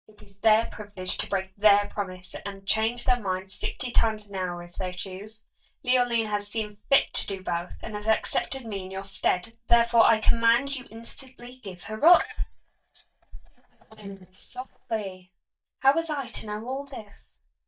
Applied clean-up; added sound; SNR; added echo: neural mask model DeepFilterNet 3.